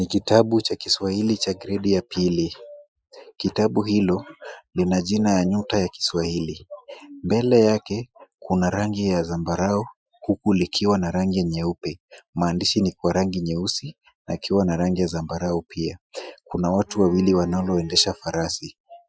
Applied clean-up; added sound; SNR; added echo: classical method Wiener filter.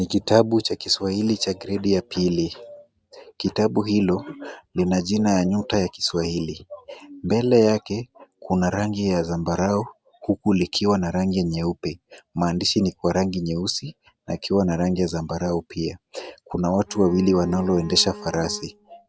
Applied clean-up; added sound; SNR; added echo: none; Bowed string instrument; 16 dB; none.